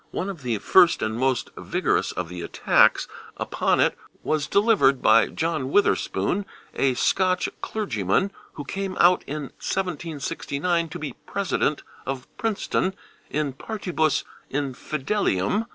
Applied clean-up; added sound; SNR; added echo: none; none; none; none.